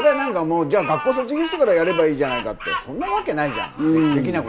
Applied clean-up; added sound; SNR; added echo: none; Bird vocalization, bird call, bird song; 10 dB; none.